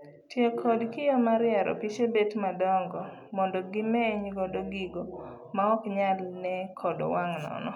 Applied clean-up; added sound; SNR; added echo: none; none; none; none.